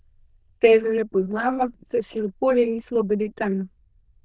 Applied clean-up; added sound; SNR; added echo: neural diffusion model UNIVERSE++.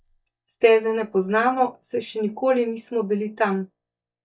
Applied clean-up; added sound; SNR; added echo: neural mask model DeepFilterNet 3.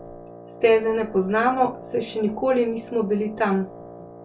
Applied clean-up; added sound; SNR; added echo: none; Wind instrument, woodwind instrument; 17 dB; none.